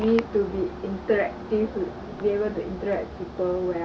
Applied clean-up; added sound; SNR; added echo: none; none; none; none.